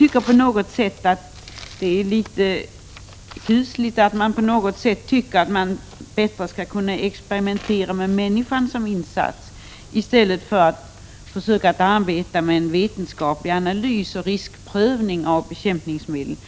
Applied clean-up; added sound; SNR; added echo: none; none; none; none.